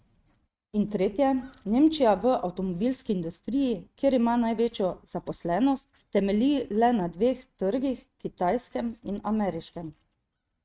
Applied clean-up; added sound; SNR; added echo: neural mask model RNNoise.